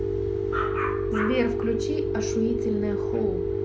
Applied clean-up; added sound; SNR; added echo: none; Telephone; -1 dB; none.